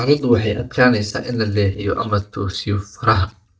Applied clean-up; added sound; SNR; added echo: neural mask model DeepFilterNet 3.